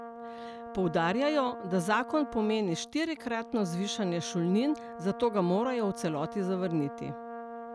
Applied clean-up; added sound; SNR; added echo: none; Brass instrument; 12 dB; none.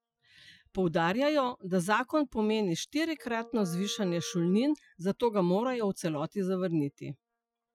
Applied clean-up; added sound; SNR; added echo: classical method Wiener filter.